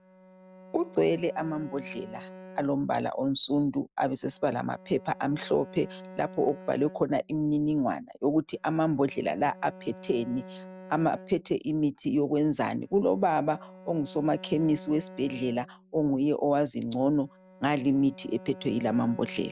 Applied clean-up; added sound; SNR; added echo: none; Bowed string instrument; 20 dB; none.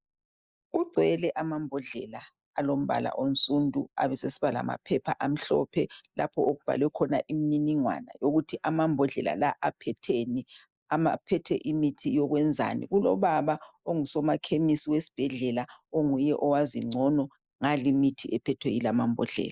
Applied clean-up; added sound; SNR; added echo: neural mask model Resemble Enhance denoiser.